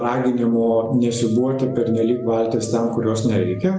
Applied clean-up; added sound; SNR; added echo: none; Musical instrument; 20 dB; none.